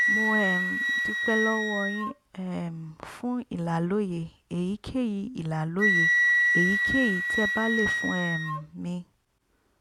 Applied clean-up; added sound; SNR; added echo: none; Wind instrument, woodwind instrument; -2 dB; none.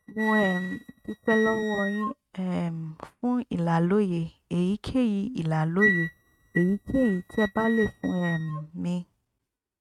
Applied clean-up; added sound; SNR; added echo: neural mask model RNNoise.